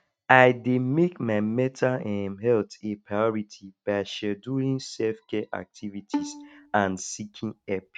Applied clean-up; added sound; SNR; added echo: neural mask model RNNoise.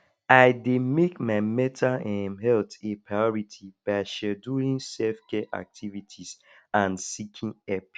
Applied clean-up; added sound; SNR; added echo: none; none; none; none.